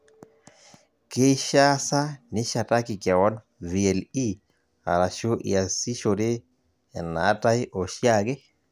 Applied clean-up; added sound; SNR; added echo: none; none; none; none.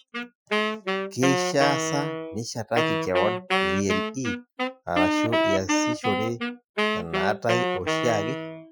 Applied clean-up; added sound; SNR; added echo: classical method Wiener filter.